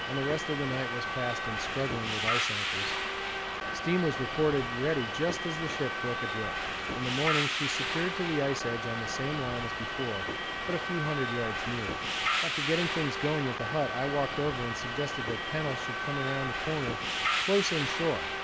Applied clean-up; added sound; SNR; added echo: none; Subway, metro, underground; 0 dB; none.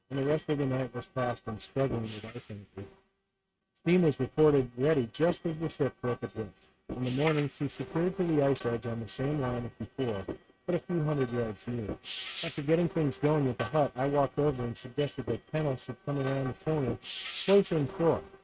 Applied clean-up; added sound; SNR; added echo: neural mask model RNNoise.